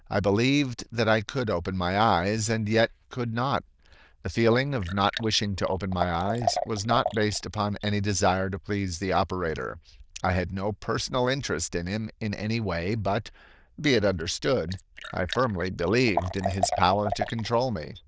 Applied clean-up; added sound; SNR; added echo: neural diffusion model UNIVERSE++.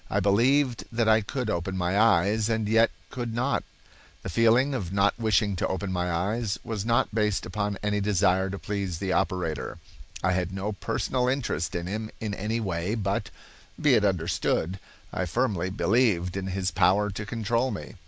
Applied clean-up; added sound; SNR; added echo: none; none; none; none.